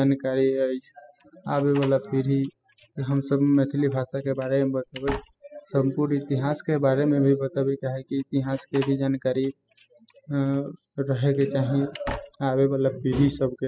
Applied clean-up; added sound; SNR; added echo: classical method spectral subtraction.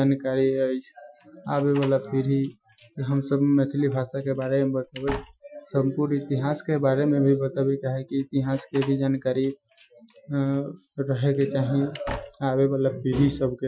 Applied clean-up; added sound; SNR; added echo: classical method Wiener filter.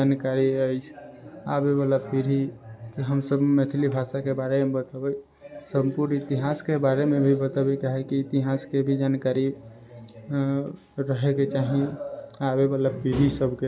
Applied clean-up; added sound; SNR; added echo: none; none; none; none.